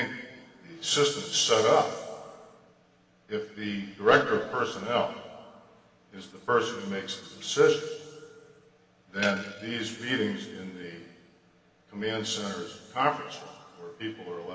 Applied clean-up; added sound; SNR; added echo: none; none; none; reverberation time 2.0 s.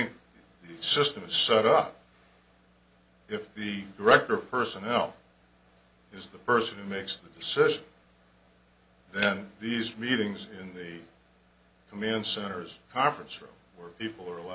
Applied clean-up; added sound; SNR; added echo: none; none; none; none.